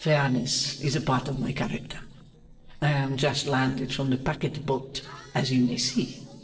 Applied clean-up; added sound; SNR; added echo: neural separator model SepFormer DNS4.